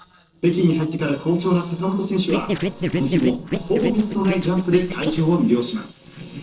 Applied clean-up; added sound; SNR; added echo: neural separator model SepFormer DNS4.